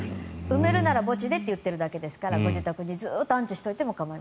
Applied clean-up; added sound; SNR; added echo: none; none; none; none.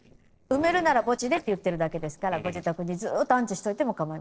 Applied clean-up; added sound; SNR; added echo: neural separator model SepFormer DNS4.